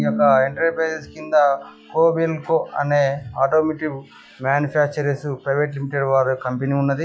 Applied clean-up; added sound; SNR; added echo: classical method log-MMSE.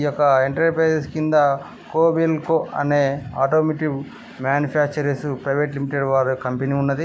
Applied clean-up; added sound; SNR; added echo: none; none; none; none.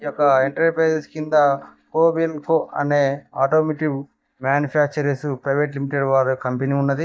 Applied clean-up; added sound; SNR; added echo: neural mask model DeepFilterNet 3.